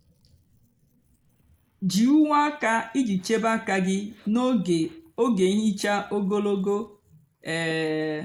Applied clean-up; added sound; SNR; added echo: neural mask model Resemble Enhance denoiser.